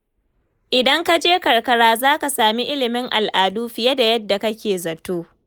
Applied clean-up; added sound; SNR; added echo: neural mask model Resemble Enhance denoiser.